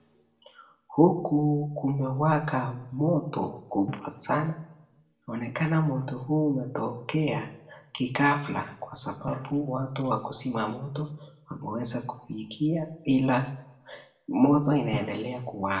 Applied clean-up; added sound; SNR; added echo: none; Drum; 20 dB; reverberation time 0.6 s.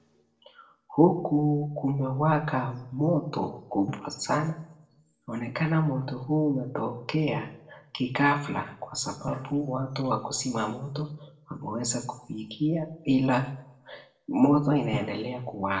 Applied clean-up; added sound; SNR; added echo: neural separator model SepFormer DNS4.